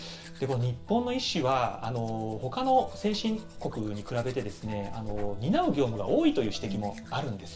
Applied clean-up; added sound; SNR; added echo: none; Domestic sounds, home sounds; 12 dB; reverberation time 0.4 s.